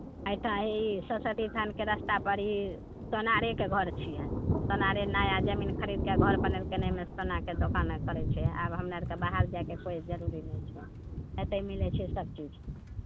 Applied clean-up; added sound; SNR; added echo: none; Thunder; 0 dB; none.